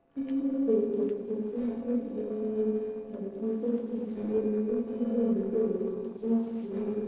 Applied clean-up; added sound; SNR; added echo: neural separator model SepFormer DNS4.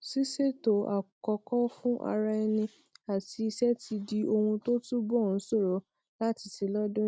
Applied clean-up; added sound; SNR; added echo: none; none; none; none.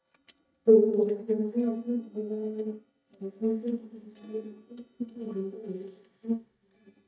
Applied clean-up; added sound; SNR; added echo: neural mask model DeepFilterNet 3.